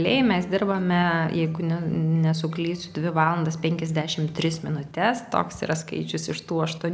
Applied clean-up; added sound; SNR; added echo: none; none; none; none.